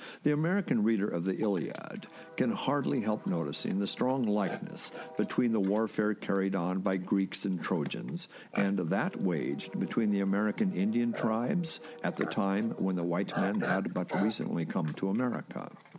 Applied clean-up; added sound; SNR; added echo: none; Livestock, farm animals, working animals; 14 dB; none.